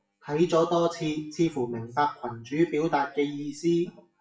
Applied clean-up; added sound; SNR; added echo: classical method WPE with log-MMSE.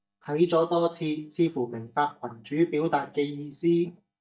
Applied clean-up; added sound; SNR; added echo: neural mask model DeepFilterNet 3.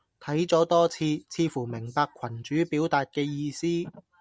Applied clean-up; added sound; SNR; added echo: none; none; none; none.